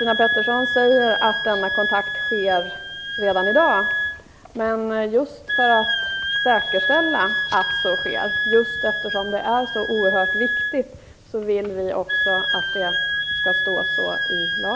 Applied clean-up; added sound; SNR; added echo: none; Wind instrument, woodwind instrument; 1 dB; none.